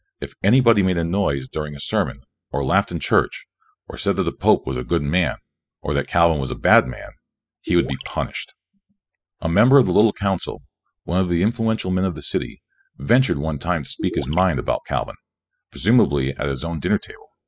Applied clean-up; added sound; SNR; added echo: classical method spectral subtraction.